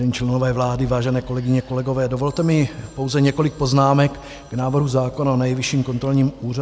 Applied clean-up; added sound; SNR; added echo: none; none; none; none.